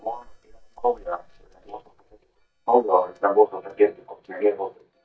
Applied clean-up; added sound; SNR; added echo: neural mask model DeepFilterNet 3.